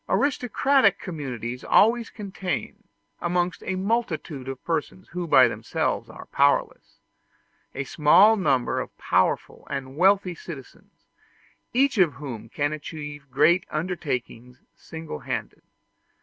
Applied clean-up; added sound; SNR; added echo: none; none; none; none.